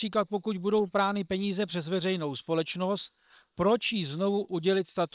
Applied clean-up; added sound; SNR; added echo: neural separator model SepFormer WHAM!.